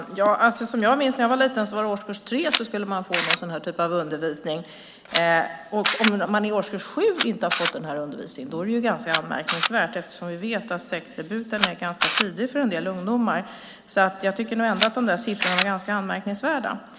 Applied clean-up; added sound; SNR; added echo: none; Camera; 7 dB; none.